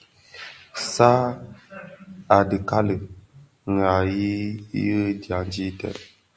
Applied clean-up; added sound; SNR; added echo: none; none; none; none.